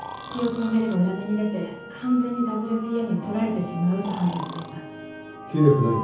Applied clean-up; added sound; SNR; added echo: none; Breathing; 14 dB; reverberation time 0.7 s.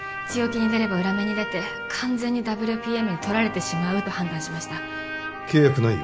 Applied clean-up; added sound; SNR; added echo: none; none; none; none.